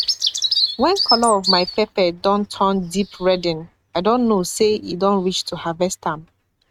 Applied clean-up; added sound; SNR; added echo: neural mask model RNNoise.